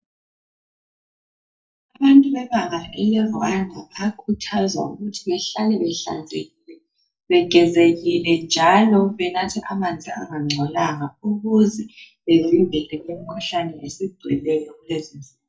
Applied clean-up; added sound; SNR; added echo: neural mask model DeepFilterNet 3.